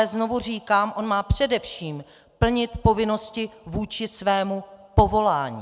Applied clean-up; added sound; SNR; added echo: none; none; none; none.